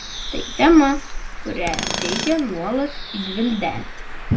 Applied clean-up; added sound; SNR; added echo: none; Bird + Tools; 7 dB; none.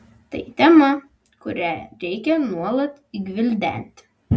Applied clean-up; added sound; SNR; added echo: none; none; none; none.